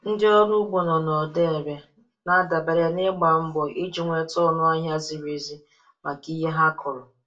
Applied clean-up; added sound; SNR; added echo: none; none; none; reverberation time 0.2 s.